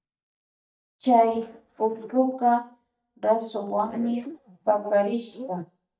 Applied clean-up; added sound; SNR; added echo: neural mask model DeepFilterNet 3.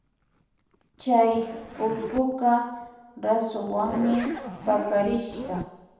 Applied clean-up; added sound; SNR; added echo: none; Zipper (clothing); 12 dB; reverberation time 0.8 s.